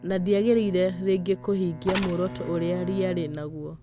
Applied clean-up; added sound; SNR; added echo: none; Bowed string instrument + Mechanisms; 12 dB; none.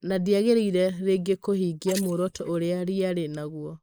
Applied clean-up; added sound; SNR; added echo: neural mask model Resemble Enhance denoiser.